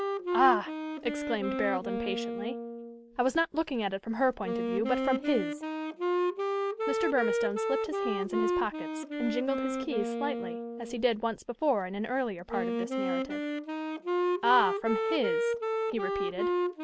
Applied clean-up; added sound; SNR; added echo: none; Wind instrument, woodwind instrument; 0 dB; none.